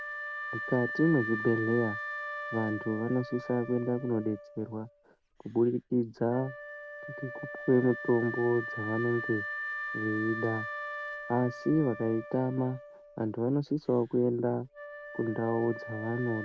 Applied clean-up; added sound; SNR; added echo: none; Wind instrument, woodwind instrument; 9 dB; none.